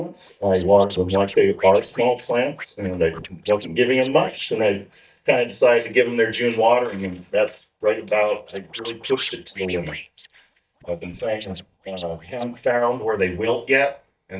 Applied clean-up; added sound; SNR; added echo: neural mask model DeepFilterNet 3.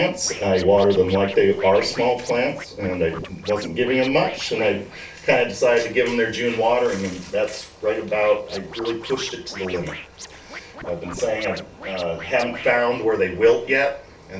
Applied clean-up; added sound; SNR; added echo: none; Scratching (performance technique); 17 dB; reverberation time 0.3 s.